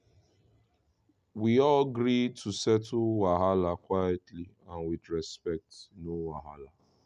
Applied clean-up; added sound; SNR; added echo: none; none; none; none.